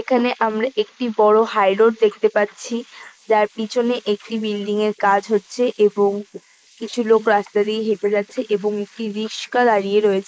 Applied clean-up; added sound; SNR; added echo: neural mask model Resemble Enhance denoiser.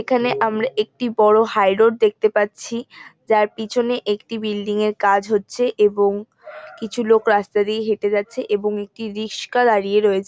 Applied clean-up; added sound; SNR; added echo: none; none; none; none.